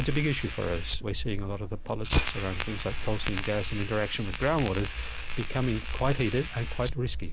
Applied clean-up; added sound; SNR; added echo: none; Fire; 1 dB; none.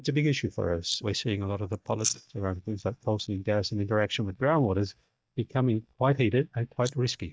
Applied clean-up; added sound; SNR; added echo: neural mask model DeepFilterNet 3.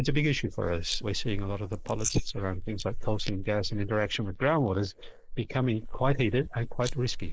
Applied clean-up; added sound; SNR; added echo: neural mask model Resemble Enhance denoiser.